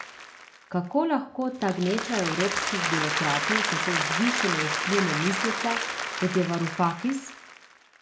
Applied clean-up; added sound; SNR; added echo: none; Applause; 1 dB; reverberation time 0.4 s.